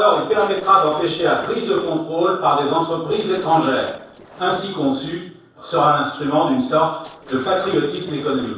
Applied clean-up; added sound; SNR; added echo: neural separator model SepFormer DNS4.